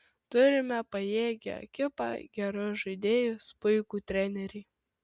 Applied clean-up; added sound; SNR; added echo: none; none; none; none.